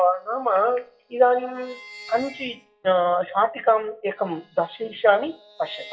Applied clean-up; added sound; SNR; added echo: classical method WPE with log-MMSE.